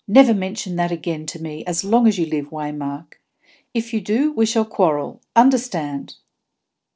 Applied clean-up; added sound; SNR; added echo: neural separator model SepFormer DNS4.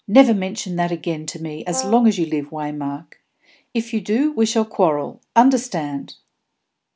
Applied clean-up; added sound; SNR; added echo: none; Brass instrument; 12 dB; none.